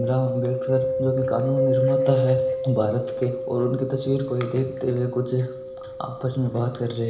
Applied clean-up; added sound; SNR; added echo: none; Mallet percussion; 2 dB; reverberation time 1.0 s.